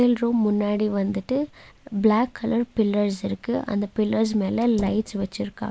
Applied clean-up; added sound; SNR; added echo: neural mask model Resemble Enhance denoiser.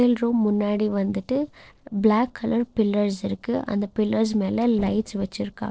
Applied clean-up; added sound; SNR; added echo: neural separator model SepFormer DNS4.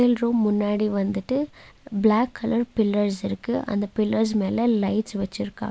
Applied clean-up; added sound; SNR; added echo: none; none; none; none.